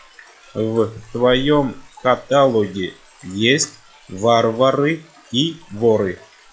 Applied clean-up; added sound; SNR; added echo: classical method log-MMSE.